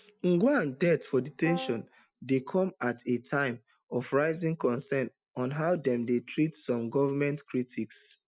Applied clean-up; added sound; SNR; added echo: none; Brass instrument; 11 dB; none.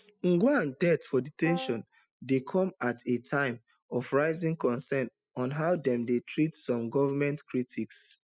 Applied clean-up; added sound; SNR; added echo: classical method spectral subtraction.